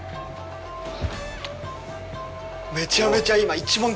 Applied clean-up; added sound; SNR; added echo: none; none; none; none.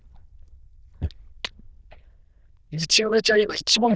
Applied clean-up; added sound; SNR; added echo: neural diffusion model UNIVERSE++.